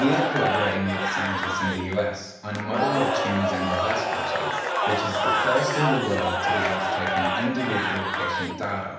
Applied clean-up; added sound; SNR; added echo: none; Crowd / Cheering; -2 dB; reverberation time 0.9 s.